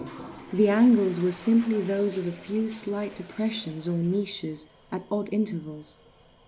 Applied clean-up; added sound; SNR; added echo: none; Toilet flush; 19 dB; none.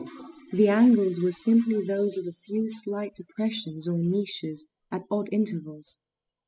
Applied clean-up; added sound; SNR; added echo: classical method spectral subtraction.